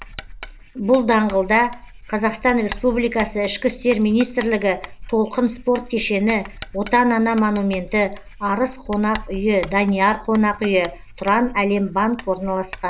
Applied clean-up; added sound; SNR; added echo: none; Writing; 16 dB; none.